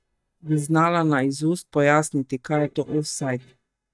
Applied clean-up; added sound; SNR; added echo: neural mask model DeepFilterNet 3.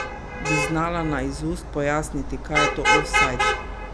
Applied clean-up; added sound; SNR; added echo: none; Traffic noise, roadway noise / Vehicle horn, car horn, honking; -3 dB; none.